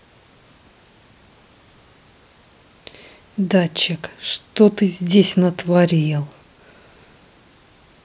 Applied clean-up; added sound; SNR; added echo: none; none; none; none.